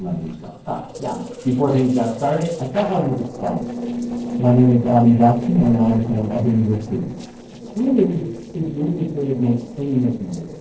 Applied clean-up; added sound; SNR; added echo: neural separator model SepFormer DNS4.